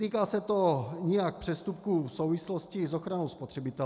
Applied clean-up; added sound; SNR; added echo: none; none; none; none.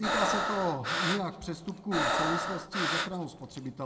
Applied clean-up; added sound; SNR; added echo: none; Breathing; -2 dB; reverberation time 0.9 s.